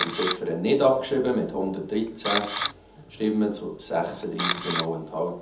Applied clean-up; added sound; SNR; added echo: none; Camera; 7 dB; reverberation time 0.6 s.